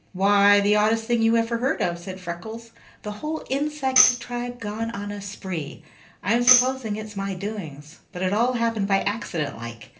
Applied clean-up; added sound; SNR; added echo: none; Tambourine; 1 dB; reverberation time 0.3 s.